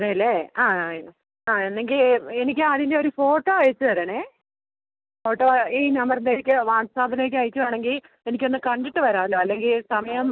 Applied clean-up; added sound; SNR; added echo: none; none; none; none.